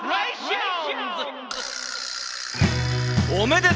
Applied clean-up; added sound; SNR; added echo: none; none; none; none.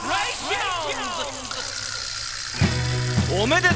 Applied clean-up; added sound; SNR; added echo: none; Sink (filling or washing) / Water; 11 dB; none.